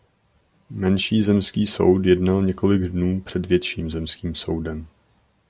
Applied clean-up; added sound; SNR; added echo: none; none; none; none.